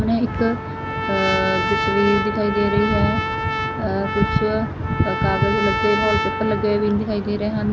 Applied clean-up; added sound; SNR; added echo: none; Trumpet; 4 dB; none.